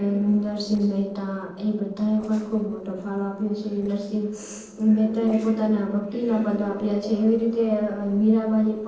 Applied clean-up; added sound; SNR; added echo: neural separator model SepFormer DNS4.